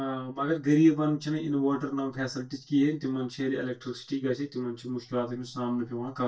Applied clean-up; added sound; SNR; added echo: neural mask model DeepFilterNet 3.